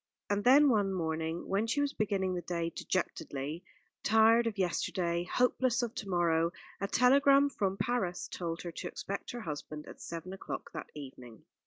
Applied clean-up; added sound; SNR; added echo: none; none; none; none.